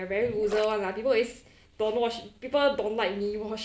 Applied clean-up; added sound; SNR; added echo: none; Gurgling; 15 dB; none.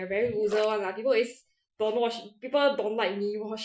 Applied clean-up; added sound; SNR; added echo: classical method Wiener filter.